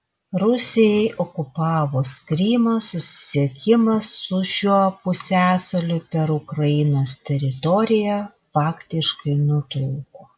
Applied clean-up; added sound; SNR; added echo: none; none; none; none.